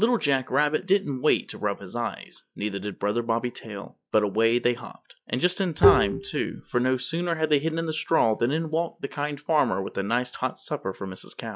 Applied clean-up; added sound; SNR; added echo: classical method log-MMSE.